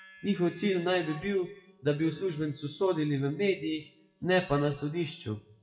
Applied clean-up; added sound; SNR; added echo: classical method WPE with log-MMSE.